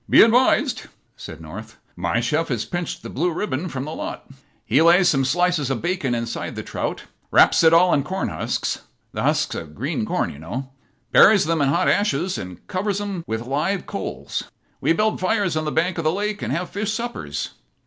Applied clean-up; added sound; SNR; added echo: none; none; none; none.